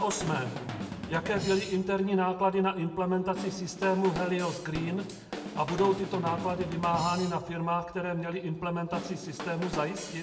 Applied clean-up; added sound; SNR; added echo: none; Drum / Drum kit; 9 dB; reverberation time 0.8 s.